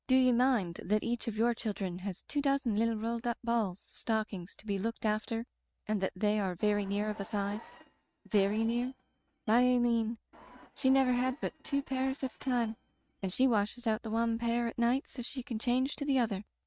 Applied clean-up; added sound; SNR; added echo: neural mask model RNNoise.